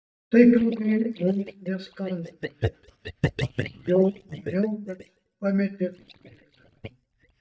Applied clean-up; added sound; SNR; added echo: neural mask model DeepFilterNet 3.